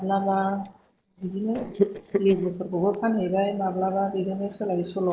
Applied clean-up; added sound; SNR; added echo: neural separator model SepFormer DNS4.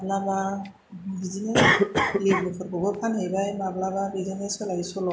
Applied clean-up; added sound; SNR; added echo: none; Cough; 1 dB; none.